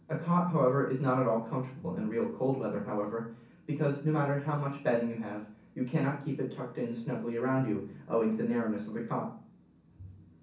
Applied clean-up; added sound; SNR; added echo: none; none; none; reverberation time 0.6 s.